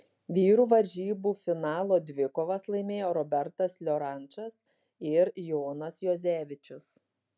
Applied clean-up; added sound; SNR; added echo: none; none; none; none.